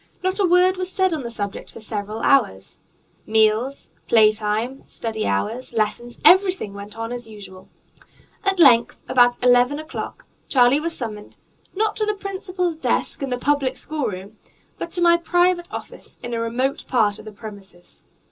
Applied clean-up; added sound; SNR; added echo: none; none; none; reverberation time 0.2 s.